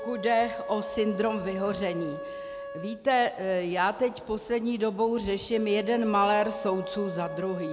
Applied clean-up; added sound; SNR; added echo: none; Wind instrument, woodwind instrument; 11 dB; none.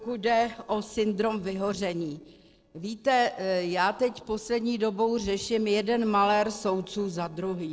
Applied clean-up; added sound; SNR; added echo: neural separator model SepFormer DNS4.